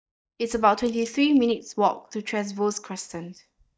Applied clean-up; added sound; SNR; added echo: neural mask model DeepFilterNet 3.